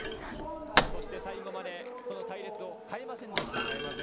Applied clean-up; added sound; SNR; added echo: none; Thump, thud; -5 dB; none.